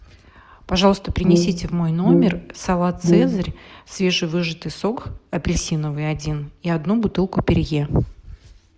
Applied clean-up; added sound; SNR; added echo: none; Brass instrument; -2 dB; none.